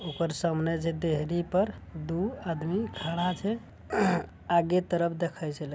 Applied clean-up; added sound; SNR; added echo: none; none; none; none.